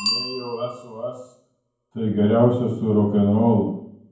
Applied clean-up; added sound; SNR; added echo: none; Bicycle bell; 13 dB; reverberation time 0.9 s.